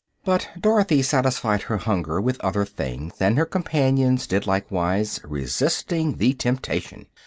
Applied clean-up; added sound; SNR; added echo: none; none; none; none.